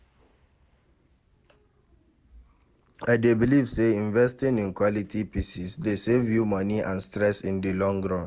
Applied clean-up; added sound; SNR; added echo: none; none; none; none.